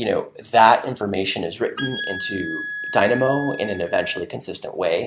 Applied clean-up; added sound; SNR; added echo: none; Wind instrument, woodwind instrument; 10 dB; none.